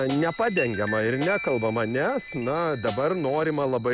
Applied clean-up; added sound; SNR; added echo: none; Chime + Snare drum; 11 dB; none.